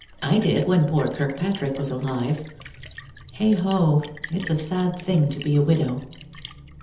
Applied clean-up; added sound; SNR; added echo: none; Splash, splatter; 19 dB; reverberation time 1.2 s.